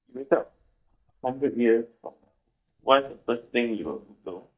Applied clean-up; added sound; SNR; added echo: neural mask model DeepFilterNet 3.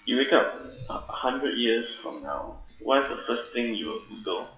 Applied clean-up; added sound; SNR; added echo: classical method WPE with log-MMSE.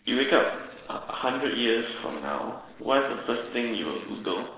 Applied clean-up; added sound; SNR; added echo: neural separator model SepFormer DNS4.